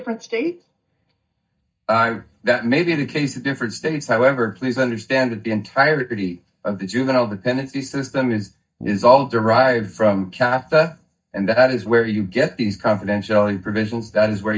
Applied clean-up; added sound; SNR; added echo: neural mask model DeepFilterNet 3.